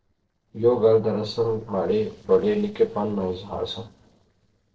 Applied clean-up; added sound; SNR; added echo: neural separator model SepFormer DNS4.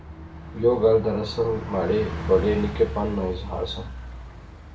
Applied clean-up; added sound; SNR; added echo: none; Bus; 9 dB; reverberation time 0.3 s.